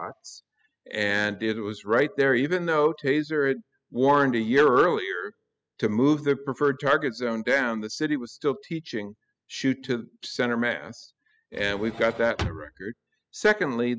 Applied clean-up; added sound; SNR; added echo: classical method spectral subtraction.